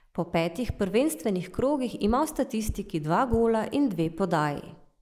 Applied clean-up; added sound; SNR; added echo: neural mask model Resemble Enhance denoiser.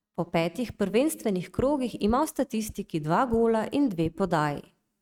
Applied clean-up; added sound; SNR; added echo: neural mask model RNNoise.